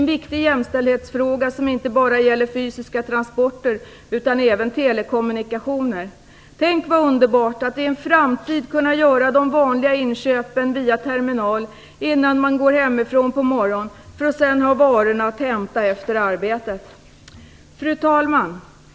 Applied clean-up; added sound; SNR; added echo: none; none; none; none.